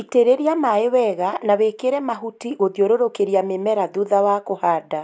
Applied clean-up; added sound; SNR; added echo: none; none; none; none.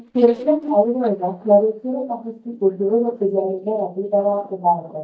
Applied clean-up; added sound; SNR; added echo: neural mask model DeepFilterNet 3.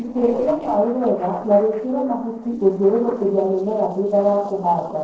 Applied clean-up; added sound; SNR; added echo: neural separator model SepFormer DNS4.